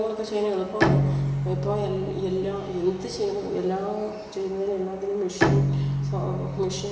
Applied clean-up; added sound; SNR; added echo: none; Bowed string instrument; 0 dB; reverberation time 1.0 s.